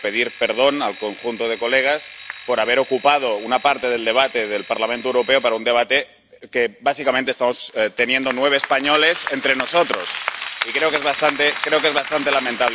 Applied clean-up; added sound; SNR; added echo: none; Alarm; 16 dB; none.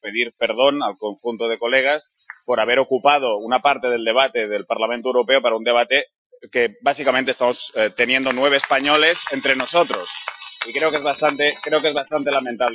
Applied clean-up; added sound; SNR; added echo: classical method Wiener filter.